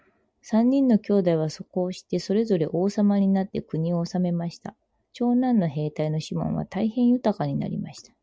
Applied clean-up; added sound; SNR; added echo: none; none; none; none.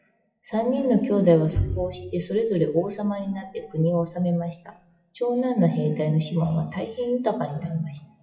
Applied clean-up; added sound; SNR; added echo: classical method WPE with log-MMSE.